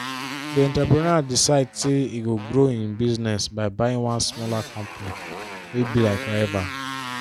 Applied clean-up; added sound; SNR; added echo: none; Motorcycle; 12 dB; none.